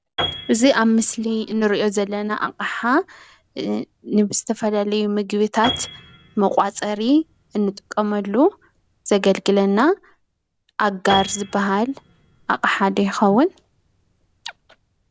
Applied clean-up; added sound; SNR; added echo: none; Piano; 16 dB; none.